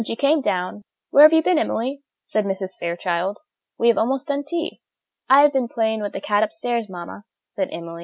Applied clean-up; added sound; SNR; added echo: none; none; none; none.